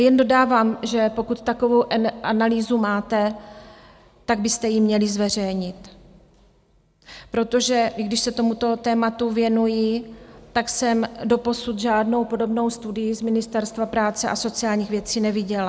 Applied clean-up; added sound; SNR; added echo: none; none; none; none.